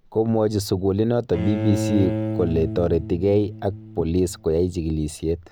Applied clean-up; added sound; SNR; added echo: none; Bowed string instrument; 8 dB; none.